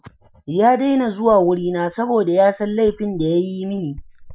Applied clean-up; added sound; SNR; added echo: classical method Wiener filter.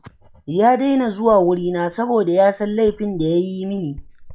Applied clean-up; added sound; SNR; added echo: classical method log-MMSE.